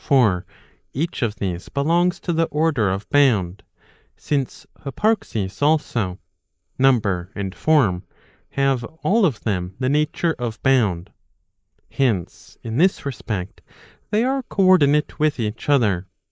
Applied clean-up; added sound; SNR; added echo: neural mask model Resemble Enhance denoiser.